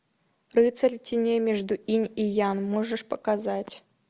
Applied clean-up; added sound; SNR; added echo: none; none; none; none.